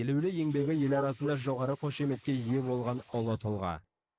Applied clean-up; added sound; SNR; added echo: neural mask model Resemble Enhance denoiser.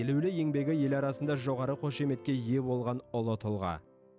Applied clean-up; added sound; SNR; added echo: none; none; none; none.